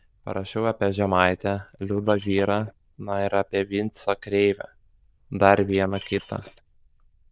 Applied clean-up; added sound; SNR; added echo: neural diffusion model UNIVERSE++.